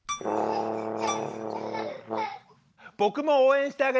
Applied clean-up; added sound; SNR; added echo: none; Brass instrument; 5 dB; none.